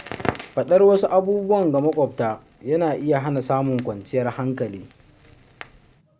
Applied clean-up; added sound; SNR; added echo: none; Crackle; 16 dB; none.